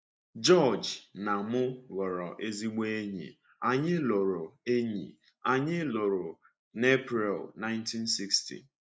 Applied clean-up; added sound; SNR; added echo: neural mask model Resemble Enhance denoiser.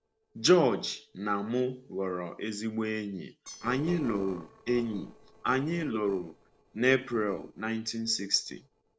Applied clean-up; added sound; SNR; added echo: neural separator model SepFormer DNS4.